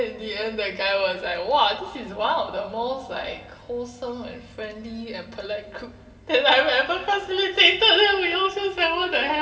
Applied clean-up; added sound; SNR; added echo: none; none; none; reverberation time 2.7 s.